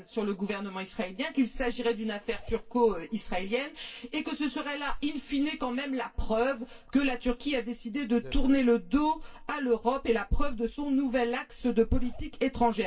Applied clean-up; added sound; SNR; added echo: neural separator model SepFormer DNS4.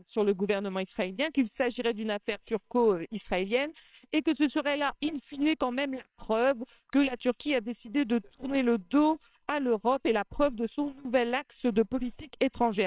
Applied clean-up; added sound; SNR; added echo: neural separator model SepFormer WHAMR!.